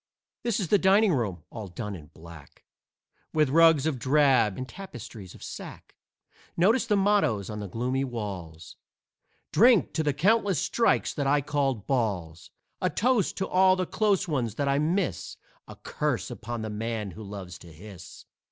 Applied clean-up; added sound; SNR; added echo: none; none; none; none.